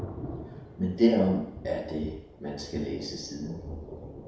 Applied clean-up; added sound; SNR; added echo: none; Thunder; 11 dB; reverberation time 0.7 s.